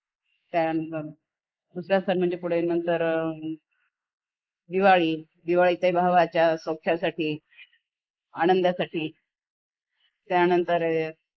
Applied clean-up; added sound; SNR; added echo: neural mask model Resemble Enhance denoiser.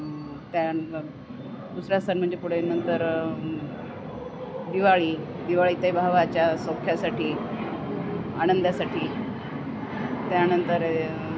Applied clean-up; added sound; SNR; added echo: none; none; none; none.